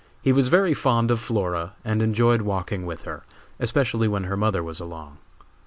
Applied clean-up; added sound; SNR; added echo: none; none; none; none.